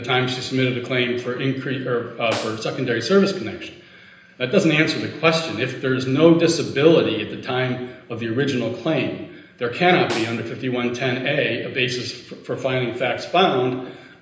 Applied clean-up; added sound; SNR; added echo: none; Snare drum; 15 dB; reverberation time 0.9 s.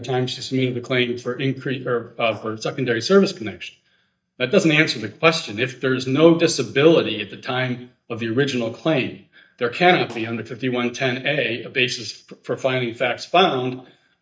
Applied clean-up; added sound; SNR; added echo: neural mask model DeepFilterNet 3.